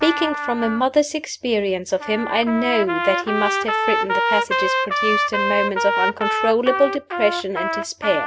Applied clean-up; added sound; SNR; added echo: none; Trumpet; 1 dB; none.